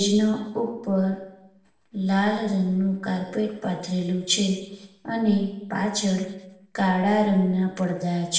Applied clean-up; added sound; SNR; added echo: none; none; none; reverberation time 0.8 s.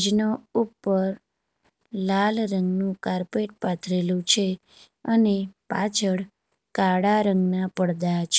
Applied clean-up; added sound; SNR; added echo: none; none; none; none.